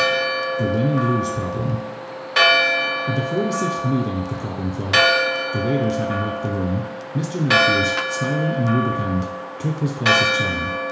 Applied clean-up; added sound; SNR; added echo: none; Church bell; -2 dB; reverberation time 0.7 s.